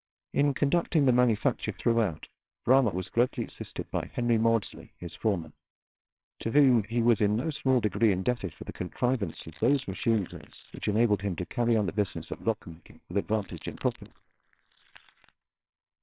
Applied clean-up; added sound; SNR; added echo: neural separator model SepFormer WHAMR!.